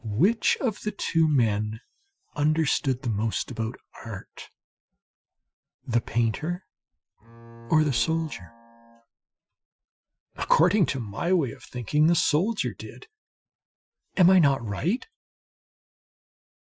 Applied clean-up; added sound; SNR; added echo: classical method Wiener filter.